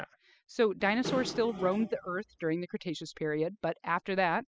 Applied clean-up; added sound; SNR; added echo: classical method spectral subtraction.